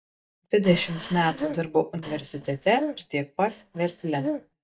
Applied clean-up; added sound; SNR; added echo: neural mask model DeepFilterNet 3.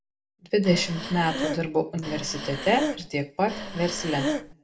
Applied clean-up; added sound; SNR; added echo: none; Breathing; 4 dB; reverberation time 0.3 s.